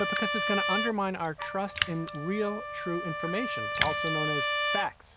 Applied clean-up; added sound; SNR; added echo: none; Trumpet + Raindrop; -2 dB; none.